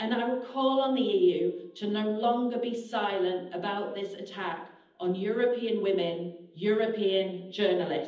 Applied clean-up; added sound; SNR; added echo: none; none; none; reverberation time 0.8 s.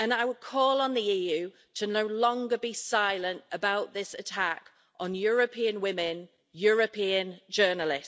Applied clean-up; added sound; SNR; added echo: none; none; none; none.